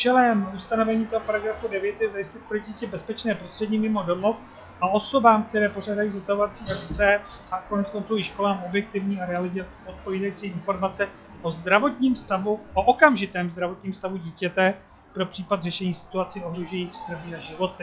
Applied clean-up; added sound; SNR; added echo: classical method log-MMSE.